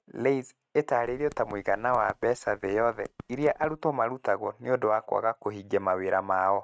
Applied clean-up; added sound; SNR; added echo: neural mask model RNNoise.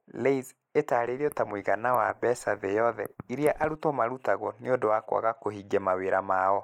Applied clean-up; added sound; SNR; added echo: neural mask model Resemble Enhance denoiser.